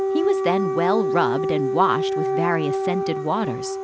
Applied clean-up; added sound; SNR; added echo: none; Siren / Dog; 0 dB; none.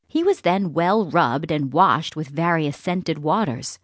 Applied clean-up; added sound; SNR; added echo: none; none; none; none.